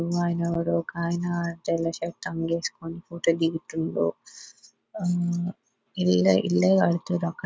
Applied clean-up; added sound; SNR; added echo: none; none; none; none.